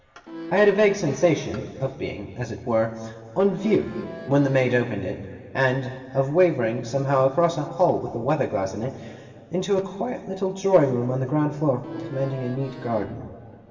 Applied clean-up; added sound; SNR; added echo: none; Accordion; 14 dB; reverberation time 2.5 s.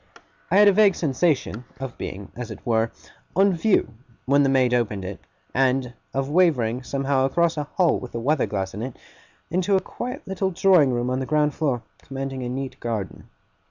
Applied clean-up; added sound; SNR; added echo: none; none; none; none.